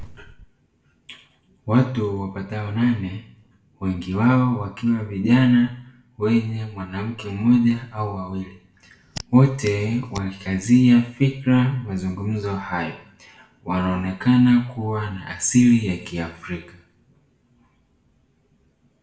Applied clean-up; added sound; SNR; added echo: none; Hands; 19 dB; reverberation time 0.6 s.